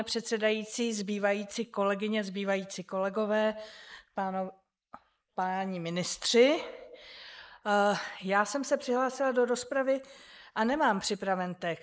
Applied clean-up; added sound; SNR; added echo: neural mask model Resemble Enhance denoiser.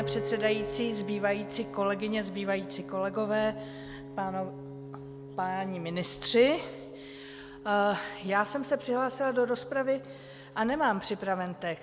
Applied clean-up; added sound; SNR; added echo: none; Piano; 11 dB; none.